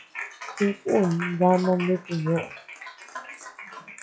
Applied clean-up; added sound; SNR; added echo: classical method log-MMSE.